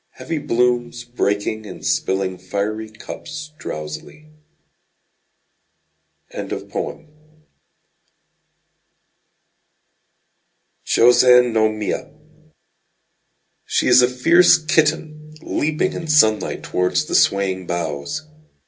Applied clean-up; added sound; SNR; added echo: none; none; none; reverberation time 0.2 s.